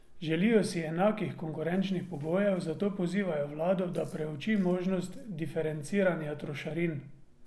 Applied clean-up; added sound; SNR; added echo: none; Chewing, mastication; 19 dB; none.